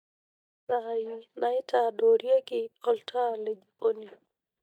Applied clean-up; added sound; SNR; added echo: neural mask model DeepFilterNet 3.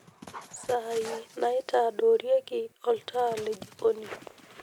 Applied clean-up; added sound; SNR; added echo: none; Dog; 19 dB; none.